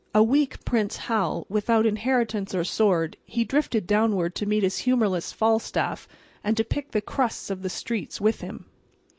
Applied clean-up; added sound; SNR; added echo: none; none; none; none.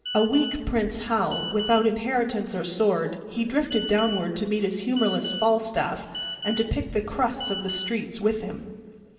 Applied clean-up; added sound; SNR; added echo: none; Telephone; 8 dB; reverberation time 2.0 s.